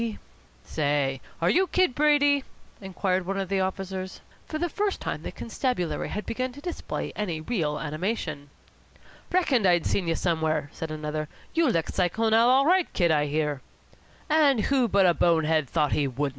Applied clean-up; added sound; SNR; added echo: none; none; none; none.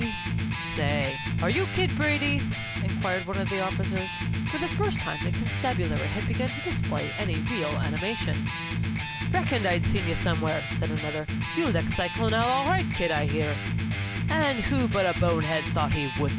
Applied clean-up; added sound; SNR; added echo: none; Electric guitar; -1 dB; none.